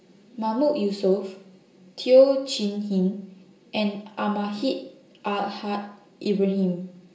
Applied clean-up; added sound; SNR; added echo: none; none; none; reverberation time 0.5 s.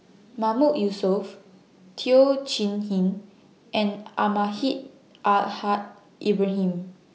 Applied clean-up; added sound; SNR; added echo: none; none; none; none.